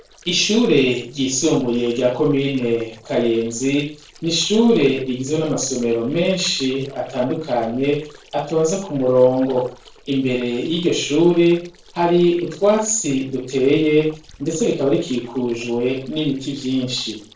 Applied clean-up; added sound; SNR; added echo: neural separator model SepFormer DNS4.